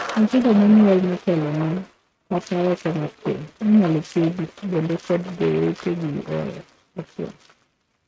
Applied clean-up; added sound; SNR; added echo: neural mask model RNNoise.